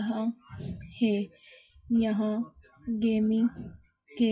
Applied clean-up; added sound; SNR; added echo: classical method WPE with log-MMSE.